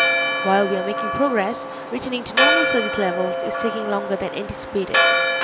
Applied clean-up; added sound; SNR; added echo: none; Church bell; -3 dB; none.